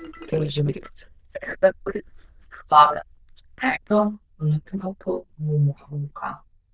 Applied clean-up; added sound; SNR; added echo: neural diffusion model UNIVERSE++.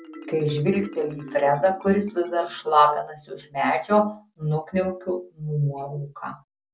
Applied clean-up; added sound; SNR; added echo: none; Marimba, xylophone; 19 dB; none.